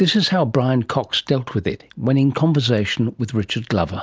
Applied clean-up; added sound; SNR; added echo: none; none; none; none.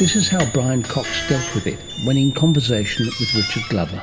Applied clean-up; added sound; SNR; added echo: none; Squeak; 7 dB; reverberation time 0.8 s.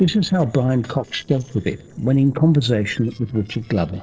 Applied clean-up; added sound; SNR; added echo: neural separator model SepFormer DNS4.